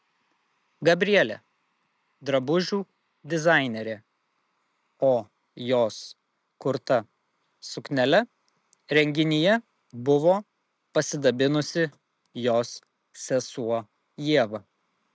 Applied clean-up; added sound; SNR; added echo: none; none; none; none.